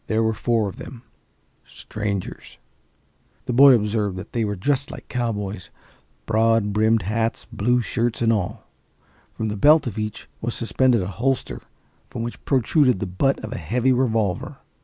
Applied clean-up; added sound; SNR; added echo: none; none; none; none.